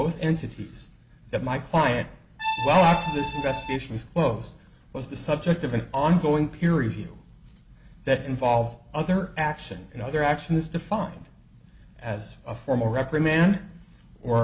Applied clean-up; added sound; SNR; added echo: none; Accordion; 3 dB; none.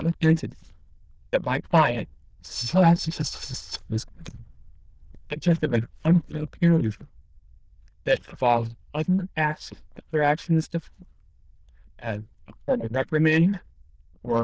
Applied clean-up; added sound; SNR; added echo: neural diffusion model UNIVERSE++.